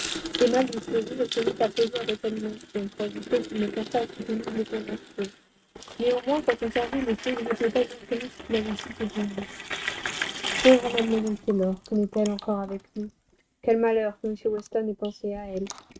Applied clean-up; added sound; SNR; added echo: neural mask model RNNoise.